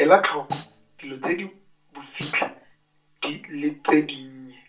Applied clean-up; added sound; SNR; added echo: none; Snare drum; 17 dB; reverberation time 0.3 s.